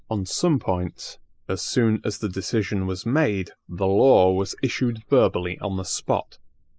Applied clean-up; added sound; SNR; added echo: neural mask model Resemble Enhance denoiser.